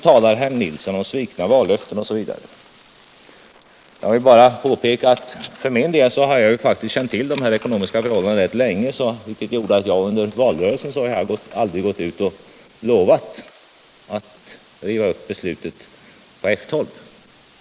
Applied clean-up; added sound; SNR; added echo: neural mask model Resemble Enhance denoiser.